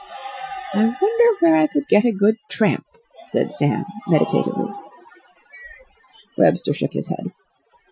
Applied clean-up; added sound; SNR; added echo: classical method Wiener filter.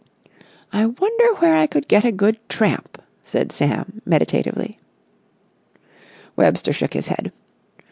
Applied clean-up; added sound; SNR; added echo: none; none; none; none.